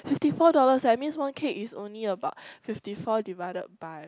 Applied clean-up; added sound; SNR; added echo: none; none; none; none.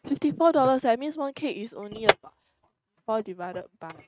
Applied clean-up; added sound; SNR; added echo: neural mask model RNNoise.